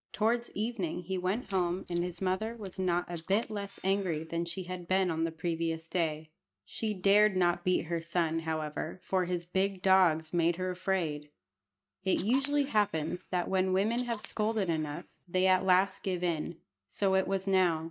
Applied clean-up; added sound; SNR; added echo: neural mask model RNNoise.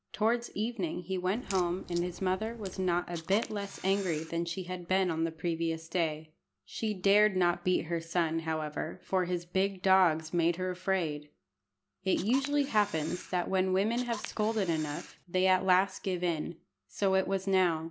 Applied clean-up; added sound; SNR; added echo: none; Crack + Camera; 15 dB; none.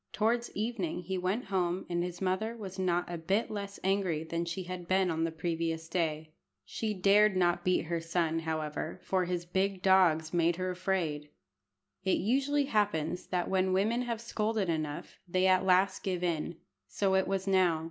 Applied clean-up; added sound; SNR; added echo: none; none; none; none.